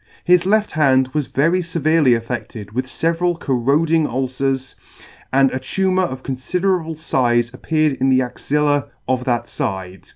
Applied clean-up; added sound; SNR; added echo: none; none; none; none.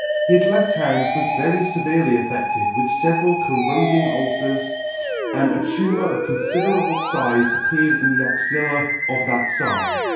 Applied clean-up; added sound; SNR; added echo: none; Musical instrument; 0 dB; reverberation time 0.7 s.